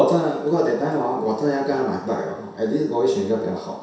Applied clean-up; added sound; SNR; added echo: none; none; none; reverberation time 0.7 s.